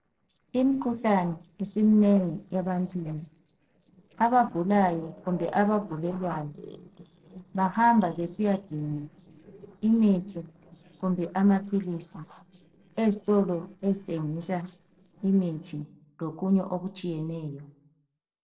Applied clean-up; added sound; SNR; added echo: neural separator model SepFormer DNS4.